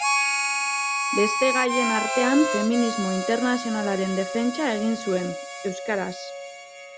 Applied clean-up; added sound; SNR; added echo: none; Harmonica; 2 dB; none.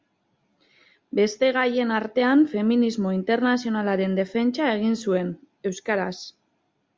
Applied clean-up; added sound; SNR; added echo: none; none; none; none.